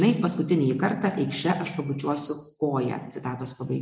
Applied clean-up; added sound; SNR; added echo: none; Tambourine; 18 dB; none.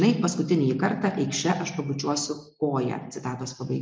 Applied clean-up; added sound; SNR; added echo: none; none; none; none.